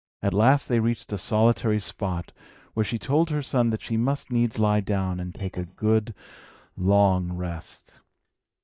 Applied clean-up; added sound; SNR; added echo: neural mask model DeepFilterNet 3.